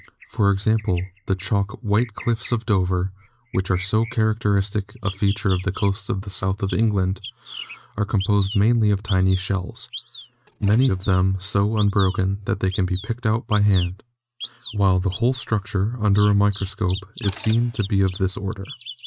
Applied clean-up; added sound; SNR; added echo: neural mask model RNNoise.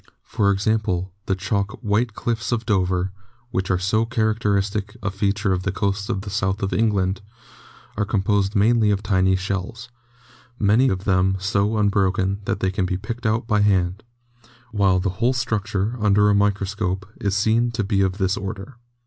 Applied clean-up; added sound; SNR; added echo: none; none; none; none.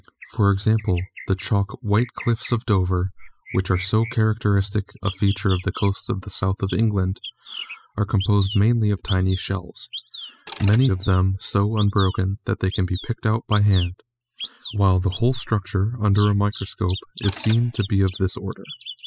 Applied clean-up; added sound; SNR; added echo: classical method spectral subtraction.